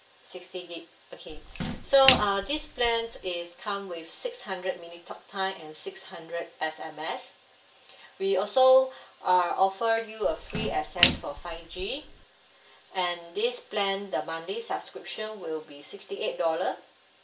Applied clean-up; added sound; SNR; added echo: none; Splash, splatter; 5 dB; reverberation time 0.3 s.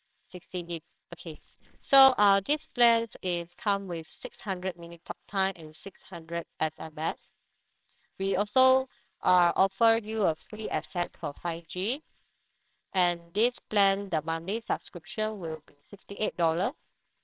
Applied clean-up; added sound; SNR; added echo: neural separator model SepFormer WHAMR!.